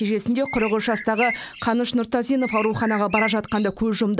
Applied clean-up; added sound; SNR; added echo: none; Bird; 10 dB; none.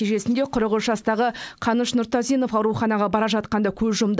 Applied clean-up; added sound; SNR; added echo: none; none; none; none.